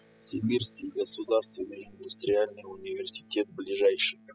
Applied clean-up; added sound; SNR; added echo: classical method spectral subtraction.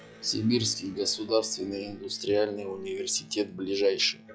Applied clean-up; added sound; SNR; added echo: classical method log-MMSE.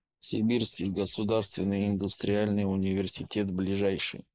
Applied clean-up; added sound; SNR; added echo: neural mask model Resemble Enhance denoiser.